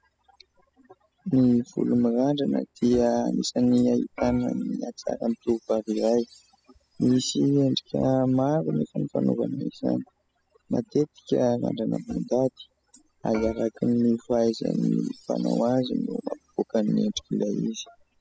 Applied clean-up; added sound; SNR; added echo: classical method spectral subtraction.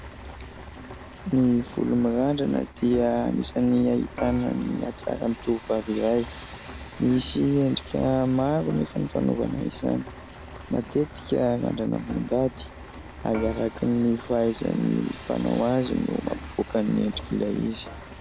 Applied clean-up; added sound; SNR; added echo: none; Frying (food) / Dishes, pots, and pans; 13 dB; none.